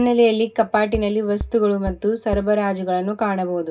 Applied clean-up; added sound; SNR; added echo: none; Bass drum; 13 dB; reverberation time 0.2 s.